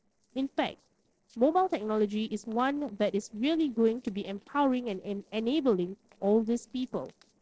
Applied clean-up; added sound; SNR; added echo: neural separator model SepFormer DNS4.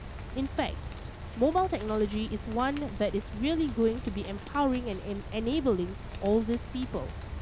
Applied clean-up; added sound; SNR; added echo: none; Rain; 8 dB; none.